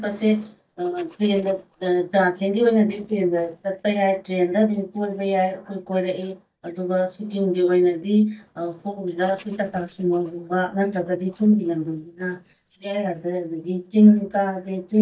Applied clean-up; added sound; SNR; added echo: neural mask model DeepFilterNet 3.